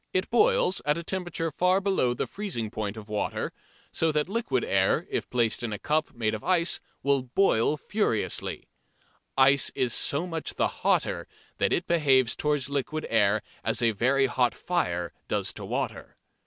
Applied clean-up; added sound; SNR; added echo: none; none; none; none.